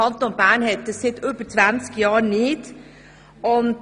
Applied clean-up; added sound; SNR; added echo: none; none; none; none.